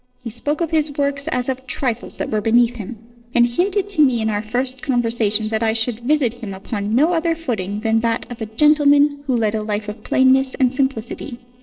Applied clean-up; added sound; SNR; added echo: neural separator model SepFormer DNS4.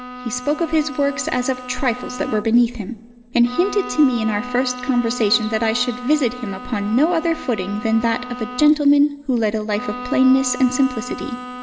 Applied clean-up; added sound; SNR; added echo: none; Bowed string instrument; 12 dB; reverberation time 2.1 s.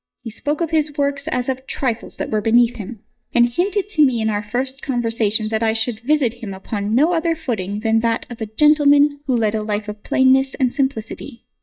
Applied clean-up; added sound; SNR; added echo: neural mask model DeepFilterNet 3.